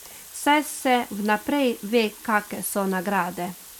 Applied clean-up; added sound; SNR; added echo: neural mask model Resemble Enhance denoiser.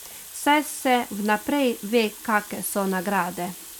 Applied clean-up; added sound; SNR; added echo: none; Water tap, faucet; 16 dB; none.